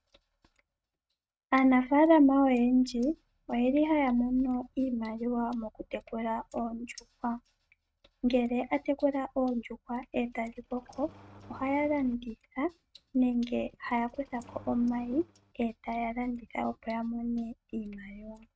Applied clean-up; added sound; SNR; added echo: neural mask model RNNoise.